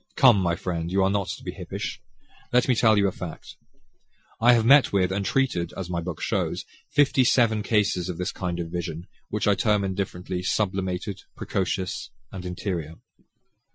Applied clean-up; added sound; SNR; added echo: classical method Wiener filter.